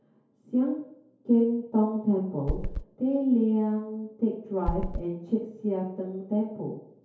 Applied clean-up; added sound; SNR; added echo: none; Run; 2 dB; reverberation time 2.4 s.